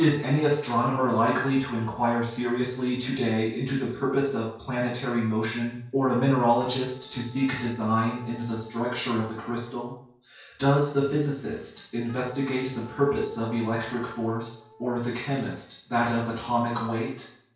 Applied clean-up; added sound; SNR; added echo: neural separator model SepFormer DNS4.